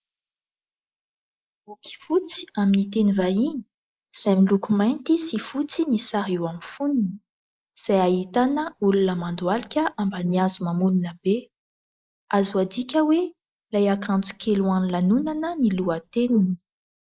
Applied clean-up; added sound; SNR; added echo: neural mask model Resemble Enhance denoiser.